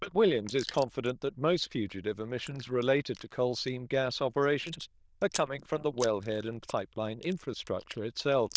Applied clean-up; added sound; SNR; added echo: neural diffusion model UNIVERSE++.